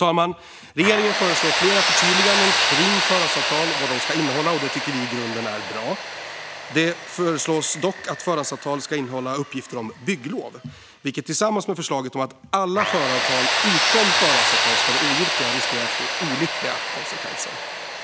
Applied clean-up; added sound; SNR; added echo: none; Tools; -1 dB; none.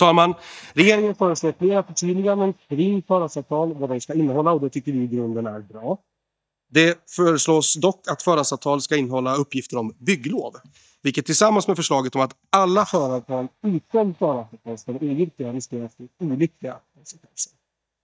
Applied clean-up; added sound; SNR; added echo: neural mask model DeepFilterNet 3.